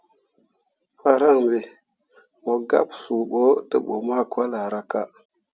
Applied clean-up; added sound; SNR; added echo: none; none; none; none.